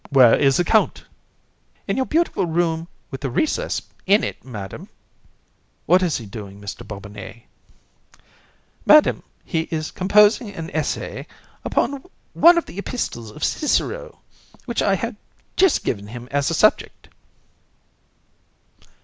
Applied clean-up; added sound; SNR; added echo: none; none; none; none.